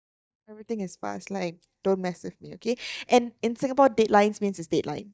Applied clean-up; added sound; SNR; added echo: neural mask model DeepFilterNet 3.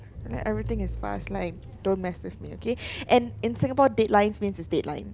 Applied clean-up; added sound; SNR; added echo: none; Engine / Car; 11 dB; none.